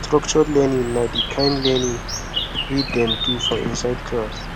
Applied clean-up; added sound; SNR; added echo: none; Bird; 5 dB; none.